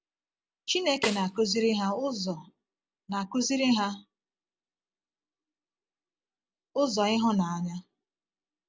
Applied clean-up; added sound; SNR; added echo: neural separator model SepFormer DNS4.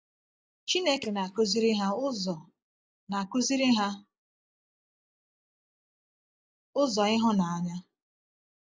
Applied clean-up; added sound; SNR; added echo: neural mask model DeepFilterNet 3.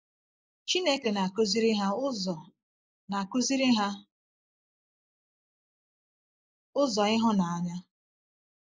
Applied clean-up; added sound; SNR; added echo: neural mask model Resemble Enhance denoiser.